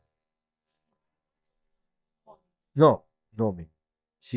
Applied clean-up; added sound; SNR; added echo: neural mask model DeepFilterNet 3.